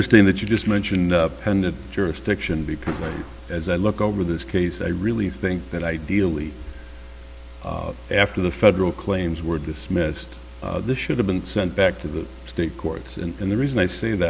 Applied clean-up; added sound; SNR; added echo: none; none; none; none.